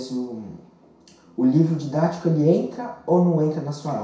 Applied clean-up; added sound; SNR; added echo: none; none; none; reverberation time 0.6 s.